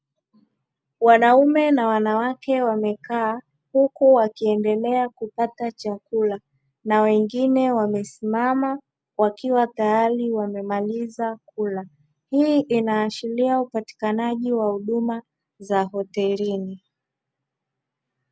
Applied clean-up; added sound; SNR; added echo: none; none; none; none.